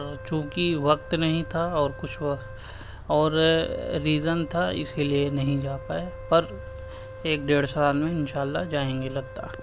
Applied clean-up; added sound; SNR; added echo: none; Wind instrument, woodwind instrument; 16 dB; none.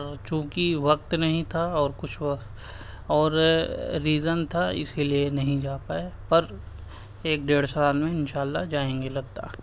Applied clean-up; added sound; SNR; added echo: none; none; none; none.